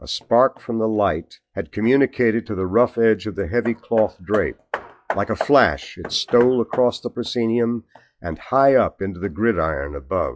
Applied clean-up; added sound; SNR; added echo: classical method log-MMSE.